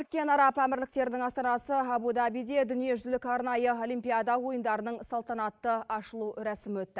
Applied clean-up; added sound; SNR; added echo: neural mask model Resemble Enhance denoiser.